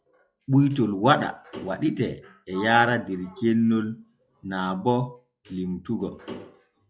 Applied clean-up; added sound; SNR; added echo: classical method log-MMSE.